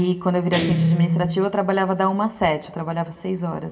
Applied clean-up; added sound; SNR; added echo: none; Guitar; 3 dB; reverberation time 1.3 s.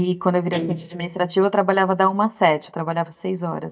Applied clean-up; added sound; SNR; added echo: neural mask model DeepFilterNet 3.